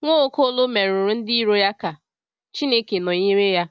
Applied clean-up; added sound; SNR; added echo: none; none; none; none.